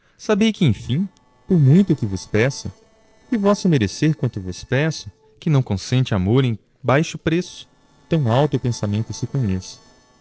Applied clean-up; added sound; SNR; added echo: neural separator model SepFormer DNS4.